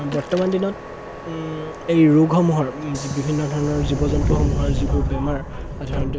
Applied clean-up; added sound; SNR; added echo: none; Subway, metro, underground; 4 dB; none.